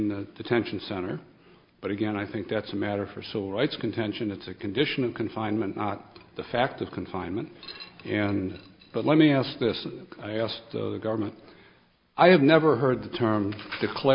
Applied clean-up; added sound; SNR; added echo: none; none; none; none.